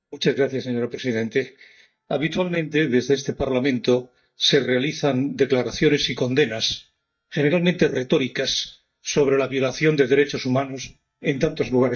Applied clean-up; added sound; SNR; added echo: neural mask model DeepFilterNet 3.